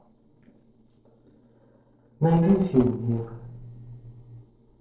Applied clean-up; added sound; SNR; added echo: neural separator model SepFormer DNS4.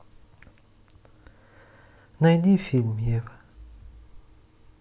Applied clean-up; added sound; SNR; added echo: none; none; none; none.